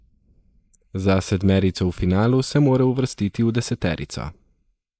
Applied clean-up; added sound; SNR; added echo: neural mask model Resemble Enhance denoiser.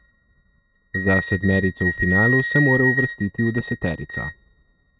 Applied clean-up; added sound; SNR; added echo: neural mask model RNNoise.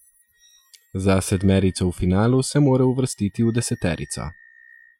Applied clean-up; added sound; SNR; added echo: classical method Wiener filter.